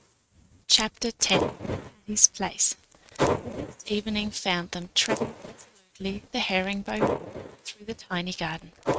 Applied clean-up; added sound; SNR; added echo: neural mask model RNNoise.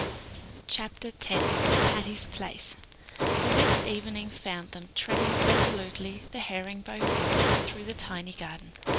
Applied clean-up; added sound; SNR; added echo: none; Fire; -4 dB; none.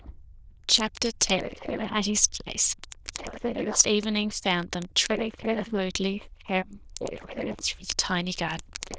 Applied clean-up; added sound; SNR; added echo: neural diffusion model UNIVERSE++.